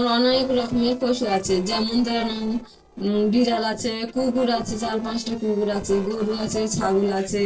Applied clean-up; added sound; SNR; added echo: neural separator model SepFormer DNS4.